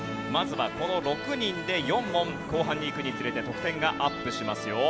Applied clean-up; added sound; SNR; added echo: none; Traffic noise, roadway noise / Vehicle horn, car horn, honking; 18 dB; none.